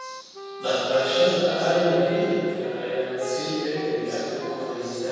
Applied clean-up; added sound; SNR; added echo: none; Wind instrument, woodwind instrument; 13 dB; reverberation time 2.2 s.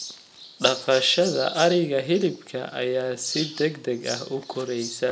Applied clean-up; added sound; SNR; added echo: none; none; none; none.